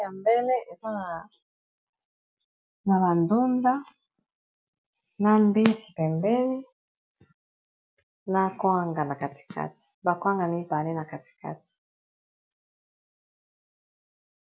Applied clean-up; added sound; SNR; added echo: none; none; none; none.